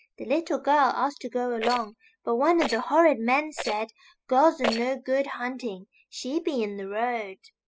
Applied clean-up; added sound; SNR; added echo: classical method spectral subtraction.